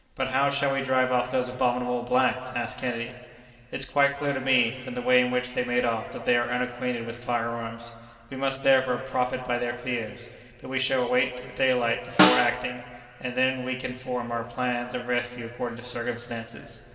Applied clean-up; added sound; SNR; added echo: none; Snare drum; 1 dB; reverberation time 2.0 s.